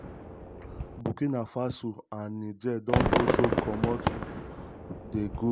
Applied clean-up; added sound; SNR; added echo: none; Fireworks; -1 dB; none.